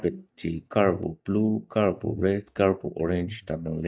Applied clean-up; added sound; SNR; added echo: neural mask model DeepFilterNet 3.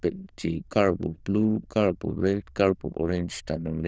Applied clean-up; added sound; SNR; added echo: neural diffusion model UNIVERSE++.